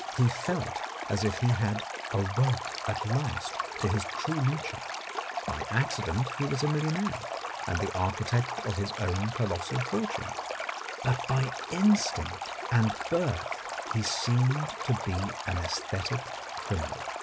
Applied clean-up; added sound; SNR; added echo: none; Stream; 6 dB; none.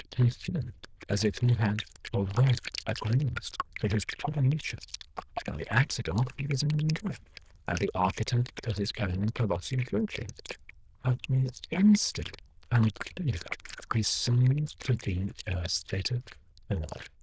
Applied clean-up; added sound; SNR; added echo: neural diffusion model UNIVERSE++.